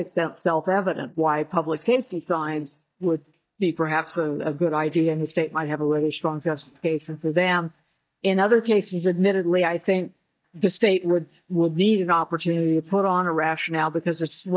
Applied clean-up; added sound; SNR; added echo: neural mask model DeepFilterNet 3.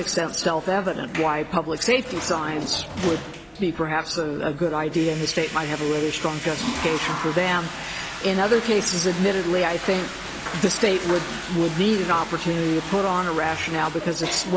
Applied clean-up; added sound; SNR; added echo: none; Toilet flush / Water; 10 dB; none.